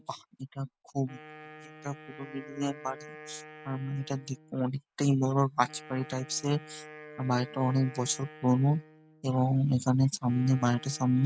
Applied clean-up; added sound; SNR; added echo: none; Wind instrument, woodwind instrument; 19 dB; none.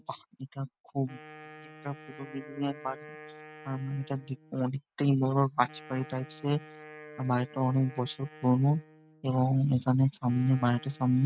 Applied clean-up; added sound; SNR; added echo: neural mask model RNNoise.